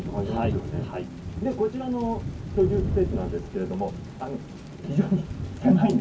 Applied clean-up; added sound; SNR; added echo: none; Thunder / Rain; 6 dB; reverberation time 0.3 s.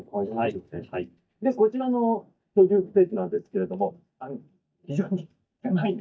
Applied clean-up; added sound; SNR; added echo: neural mask model DeepFilterNet 3.